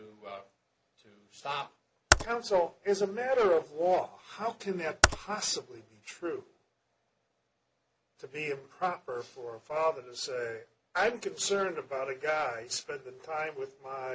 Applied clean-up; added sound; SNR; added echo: none; Computer keyboard; -2 dB; none.